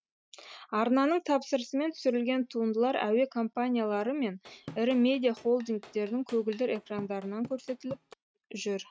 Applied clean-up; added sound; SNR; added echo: neural mask model RNNoise.